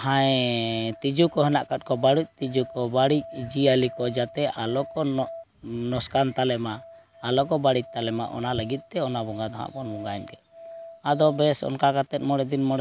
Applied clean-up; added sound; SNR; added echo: none; Musical instrument; 19 dB; none.